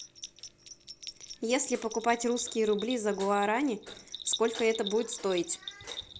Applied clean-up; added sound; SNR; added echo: none; Bell; 13 dB; none.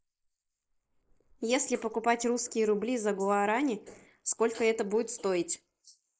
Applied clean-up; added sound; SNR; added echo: neural mask model Resemble Enhance denoiser.